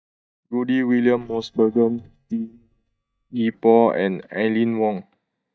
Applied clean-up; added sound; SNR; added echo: neural mask model DeepFilterNet 3.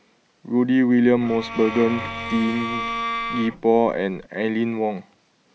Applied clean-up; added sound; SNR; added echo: none; Bowed string instrument; 8 dB; none.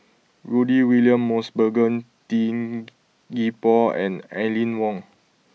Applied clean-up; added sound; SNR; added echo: none; none; none; none.